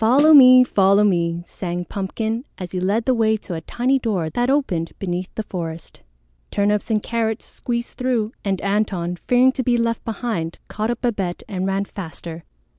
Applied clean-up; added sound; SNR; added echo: none; Snare drum; 12 dB; none.